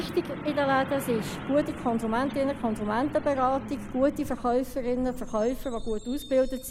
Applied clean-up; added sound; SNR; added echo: none; Truck; 9 dB; none.